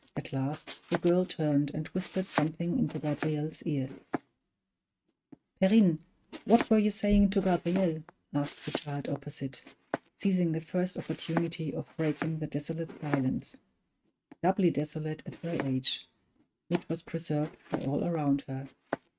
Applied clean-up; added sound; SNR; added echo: neural mask model RNNoise.